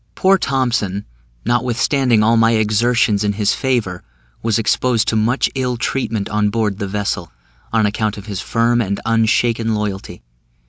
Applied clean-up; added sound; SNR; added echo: none; none; none; none.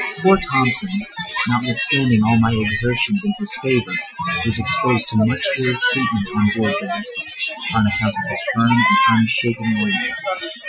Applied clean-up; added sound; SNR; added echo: classical method Wiener filter.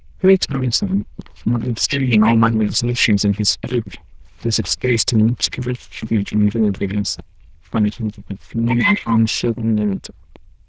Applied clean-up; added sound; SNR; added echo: neural diffusion model UNIVERSE++.